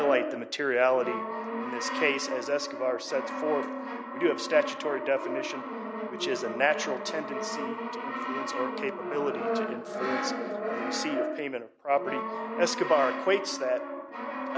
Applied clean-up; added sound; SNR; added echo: none; Brass instrument; 4 dB; none.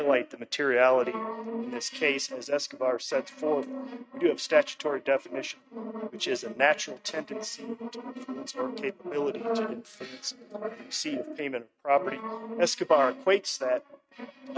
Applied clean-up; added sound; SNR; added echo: neural mask model RNNoise.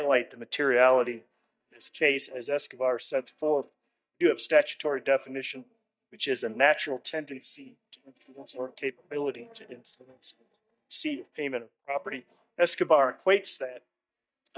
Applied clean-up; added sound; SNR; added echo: neural mask model DeepFilterNet 3.